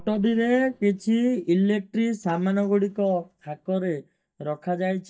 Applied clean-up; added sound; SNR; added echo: neural mask model DeepFilterNet 3.